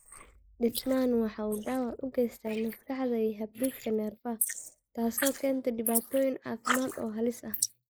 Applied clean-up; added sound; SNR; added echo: neural mask model Resemble Enhance denoiser.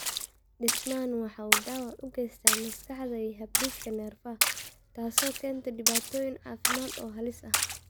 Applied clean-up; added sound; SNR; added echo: none; Splash, splatter; -4 dB; none.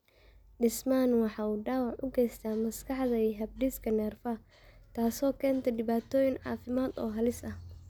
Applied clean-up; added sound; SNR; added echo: none; none; none; none.